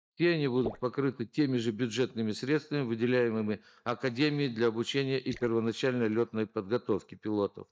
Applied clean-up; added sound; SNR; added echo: neural mask model DeepFilterNet 3.